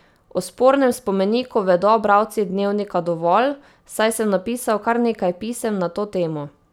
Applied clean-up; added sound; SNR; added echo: none; none; none; none.